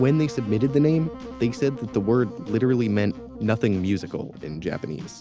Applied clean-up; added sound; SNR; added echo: none; Wind instrument, woodwind instrument; 15 dB; none.